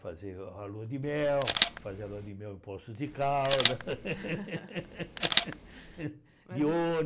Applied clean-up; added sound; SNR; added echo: none; Camera; -2 dB; none.